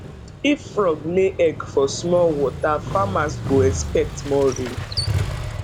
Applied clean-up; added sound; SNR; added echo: none; Motorcycle; 6 dB; none.